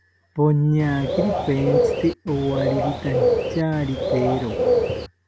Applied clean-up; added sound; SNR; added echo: none; Bird; -1 dB; none.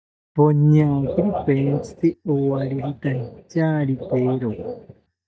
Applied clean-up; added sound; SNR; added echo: neural mask model DeepFilterNet 3.